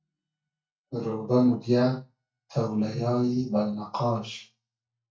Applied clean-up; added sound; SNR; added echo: neural mask model DeepFilterNet 3.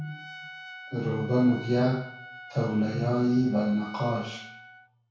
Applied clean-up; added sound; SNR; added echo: none; Trumpet; 17 dB; reverberation time 0.6 s.